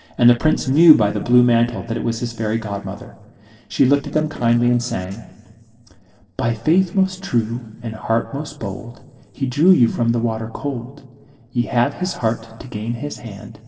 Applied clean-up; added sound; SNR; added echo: neural separator model SepFormer DNS4.